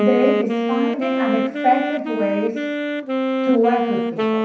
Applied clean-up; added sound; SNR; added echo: none; Wind instrument, woodwind instrument; 0 dB; reverberation time 0.6 s.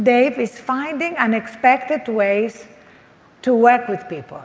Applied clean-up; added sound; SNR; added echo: none; none; none; none.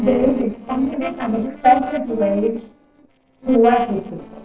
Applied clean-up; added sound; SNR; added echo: neural separator model SepFormer DNS4.